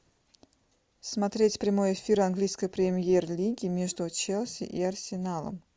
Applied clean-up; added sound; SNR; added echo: none; none; none; none.